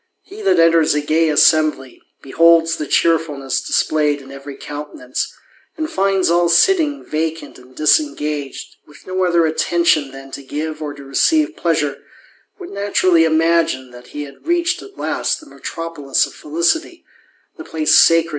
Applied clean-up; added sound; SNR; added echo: none; none; none; none.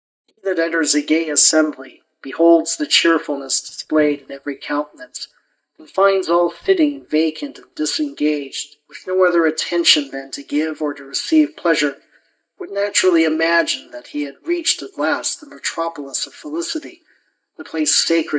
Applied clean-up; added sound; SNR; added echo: neural mask model DeepFilterNet 3.